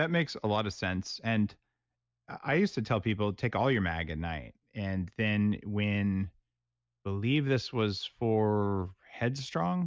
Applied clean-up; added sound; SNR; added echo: none; none; none; none.